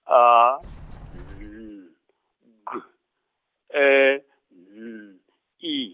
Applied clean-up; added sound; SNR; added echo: none; Sliding door; 17 dB; none.